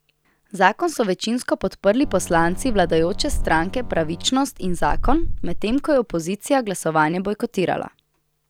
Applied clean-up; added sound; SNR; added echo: none; Boat, Water vehicle; 2 dB; none.